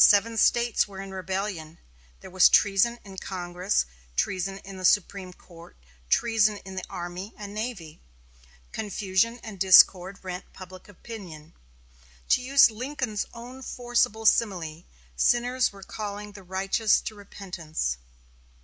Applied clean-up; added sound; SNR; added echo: none; none; none; none.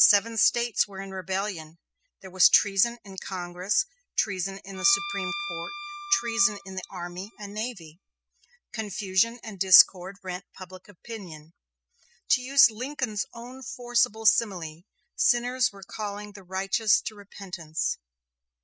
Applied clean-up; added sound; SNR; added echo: classical method spectral subtraction.